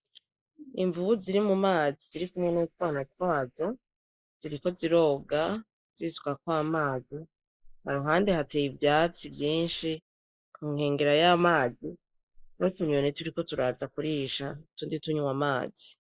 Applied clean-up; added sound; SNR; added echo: neural mask model Resemble Enhance denoiser.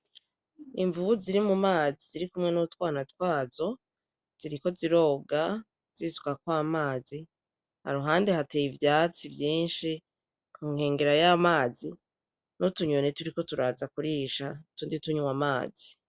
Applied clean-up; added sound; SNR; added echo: none; none; none; none.